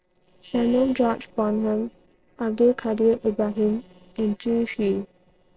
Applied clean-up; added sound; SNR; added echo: neural separator model SepFormer DNS4.